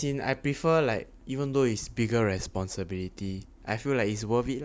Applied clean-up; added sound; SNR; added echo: none; none; none; none.